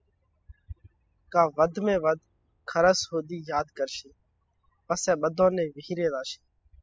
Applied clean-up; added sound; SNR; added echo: classical method spectral subtraction.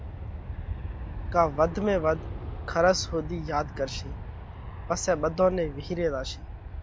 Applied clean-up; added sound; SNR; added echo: none; Aircraft; 8 dB; none.